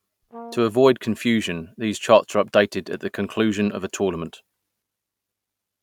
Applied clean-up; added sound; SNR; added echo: none; Brass instrument; 18 dB; none.